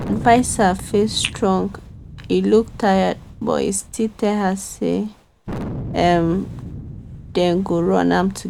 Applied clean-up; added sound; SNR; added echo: none; Thunder; 13 dB; none.